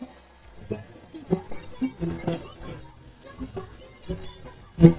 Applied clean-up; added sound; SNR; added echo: neural mask model DeepFilterNet 3.